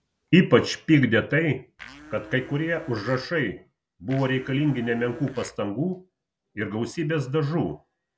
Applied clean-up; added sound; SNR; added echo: none; Domestic sounds, home sounds; 18 dB; none.